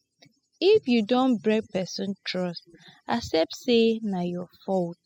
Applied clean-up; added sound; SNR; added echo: classical method spectral subtraction.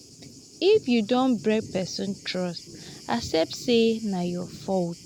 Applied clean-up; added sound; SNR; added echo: none; Thunder; 18 dB; none.